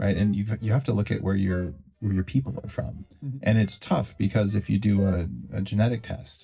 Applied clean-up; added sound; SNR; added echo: neural separator model SepFormer DNS4.